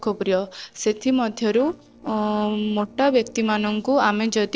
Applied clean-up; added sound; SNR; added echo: neural separator model SepFormer DNS4.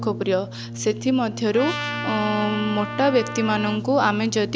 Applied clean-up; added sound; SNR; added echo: none; Brass instrument + Trumpet; 8 dB; none.